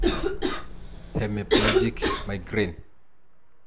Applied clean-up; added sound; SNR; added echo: none; Cough; -3 dB; none.